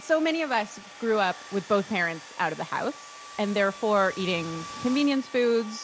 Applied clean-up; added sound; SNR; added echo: none; Domestic sounds, home sounds; 16 dB; none.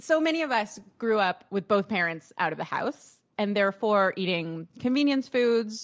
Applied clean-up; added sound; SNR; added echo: none; none; none; none.